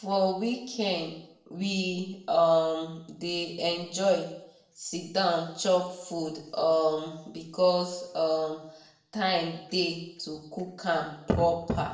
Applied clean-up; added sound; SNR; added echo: none; none; none; reverberation time 0.7 s.